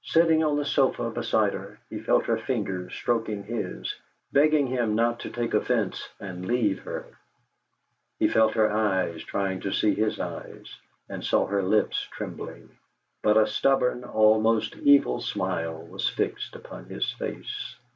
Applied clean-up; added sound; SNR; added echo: none; none; none; none.